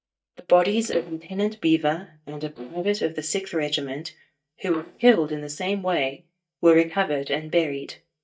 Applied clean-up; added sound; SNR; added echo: neural mask model DeepFilterNet 3.